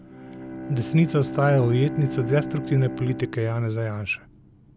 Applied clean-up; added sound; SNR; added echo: none; Bowed string instrument; 10 dB; none.